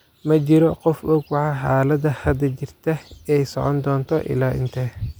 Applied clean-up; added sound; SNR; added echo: none; none; none; none.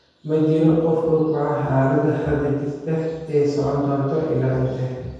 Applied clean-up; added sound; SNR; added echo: none; none; none; reverberation time 1.2 s.